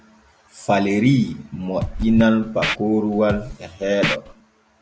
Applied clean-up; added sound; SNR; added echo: none; Scratching (performance technique); 7 dB; none.